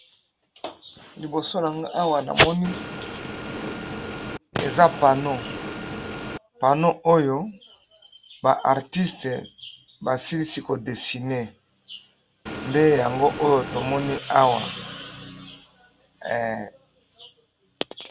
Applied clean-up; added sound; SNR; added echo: none; Motor vehicle (road) / Engine; 8 dB; none.